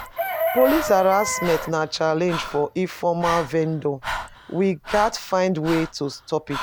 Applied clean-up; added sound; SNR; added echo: none; Breathing + Chicken, rooster; 8 dB; none.